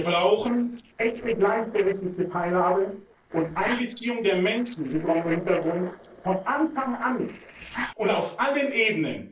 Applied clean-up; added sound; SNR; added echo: neural separator model SepFormer DNS4.